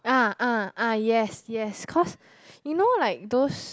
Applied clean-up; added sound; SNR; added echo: none; none; none; none.